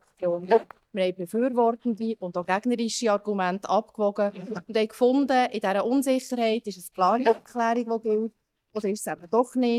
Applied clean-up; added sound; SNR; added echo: neural mask model DeepFilterNet 3.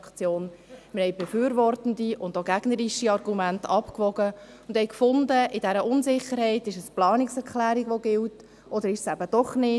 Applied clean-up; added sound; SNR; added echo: none; none; none; none.